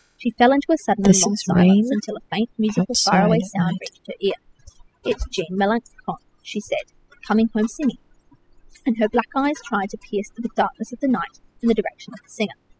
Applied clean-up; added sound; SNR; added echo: classical method spectral subtraction.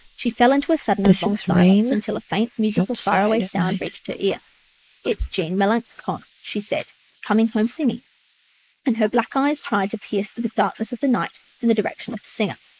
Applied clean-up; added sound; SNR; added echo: neural mask model Resemble Enhance denoiser.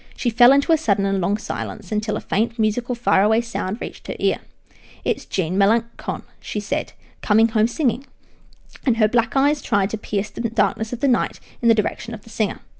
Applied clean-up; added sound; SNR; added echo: none; none; none; none.